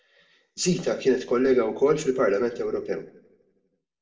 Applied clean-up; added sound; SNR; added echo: none; none; none; reverberation time 0.5 s.